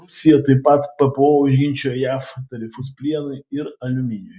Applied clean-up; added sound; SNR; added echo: none; none; none; none.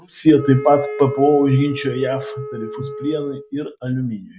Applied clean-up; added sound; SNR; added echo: none; Wind instrument, woodwind instrument; 11 dB; none.